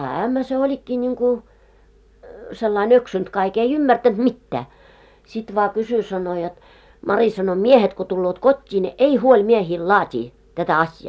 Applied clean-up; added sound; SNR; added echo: none; none; none; none.